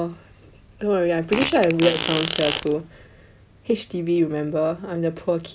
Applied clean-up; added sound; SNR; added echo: none; Fart; 5 dB; none.